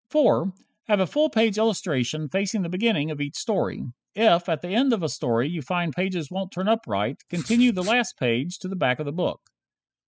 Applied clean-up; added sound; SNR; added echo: classical method spectral subtraction.